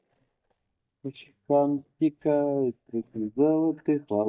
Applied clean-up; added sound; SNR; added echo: neural mask model DeepFilterNet 3.